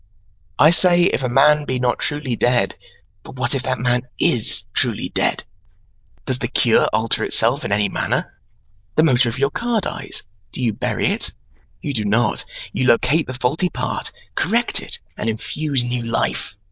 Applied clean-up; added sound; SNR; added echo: neural diffusion model UNIVERSE++.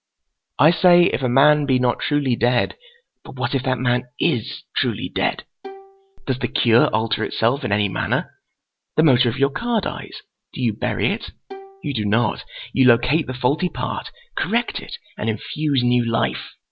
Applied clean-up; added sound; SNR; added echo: none; Bowed string instrument; 20 dB; none.